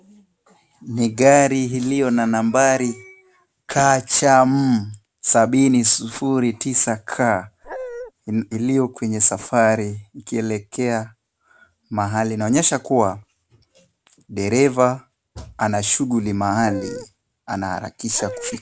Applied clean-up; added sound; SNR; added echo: none; Dog; 11 dB; none.